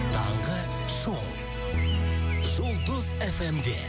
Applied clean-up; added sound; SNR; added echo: none; none; none; none.